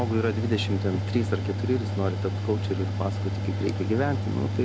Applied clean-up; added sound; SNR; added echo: none; Mechanical fan; 0 dB; none.